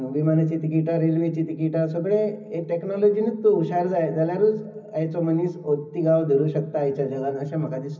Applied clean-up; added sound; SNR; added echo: none; none; none; reverberation time 0.4 s.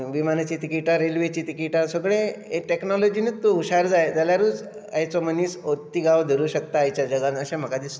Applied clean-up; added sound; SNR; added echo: none; none; none; none.